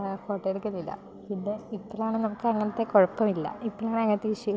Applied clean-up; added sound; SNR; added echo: none; none; none; none.